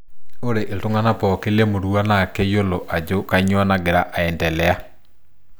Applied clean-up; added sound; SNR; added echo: none; none; none; none.